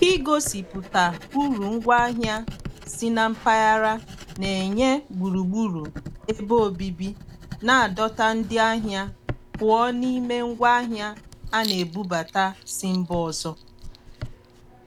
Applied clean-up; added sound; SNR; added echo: none; Writing; 15 dB; none.